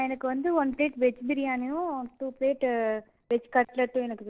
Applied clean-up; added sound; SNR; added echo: neural separator model SepFormer DNS4.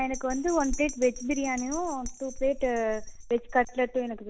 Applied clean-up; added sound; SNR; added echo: none; Bell; 10 dB; none.